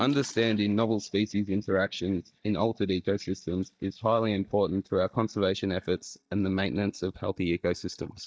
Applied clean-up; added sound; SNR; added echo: neural mask model DeepFilterNet 3.